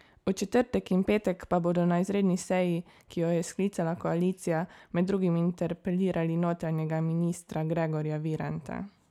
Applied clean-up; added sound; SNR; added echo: none; none; none; none.